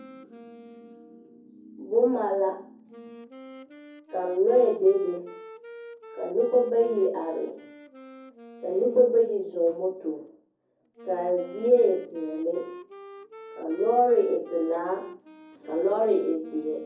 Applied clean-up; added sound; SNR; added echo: none; Wind instrument, woodwind instrument; 19 dB; reverberation time 0.6 s.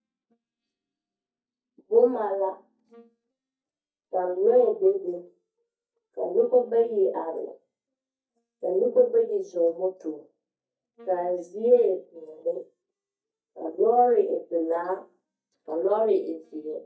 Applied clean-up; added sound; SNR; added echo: neural mask model DeepFilterNet 3.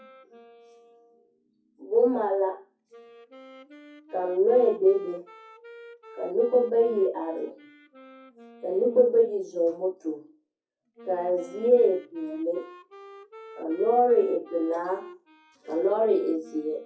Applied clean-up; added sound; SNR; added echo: classical method WPE with log-MMSE.